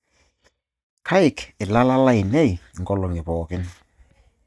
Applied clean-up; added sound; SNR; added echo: neural mask model DeepFilterNet 3.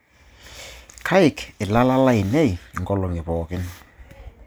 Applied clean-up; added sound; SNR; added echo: none; Thump, thud; 19 dB; none.